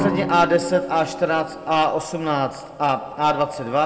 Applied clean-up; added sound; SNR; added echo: none; Drum; 10 dB; reverberation time 1.0 s.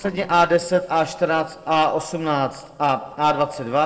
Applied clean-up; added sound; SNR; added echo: neural separator model SepFormer DNS4.